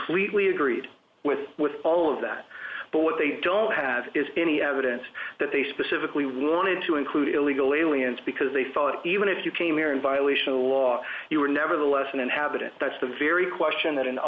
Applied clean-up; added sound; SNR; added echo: none; none; none; none.